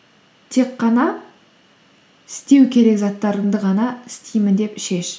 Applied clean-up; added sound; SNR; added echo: none; none; none; none.